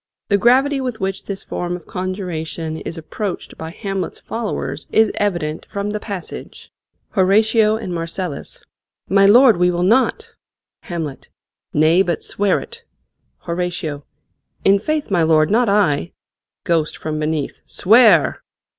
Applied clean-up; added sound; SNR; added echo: none; none; none; none.